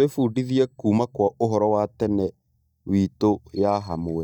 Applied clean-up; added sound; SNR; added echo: neural mask model DeepFilterNet 3.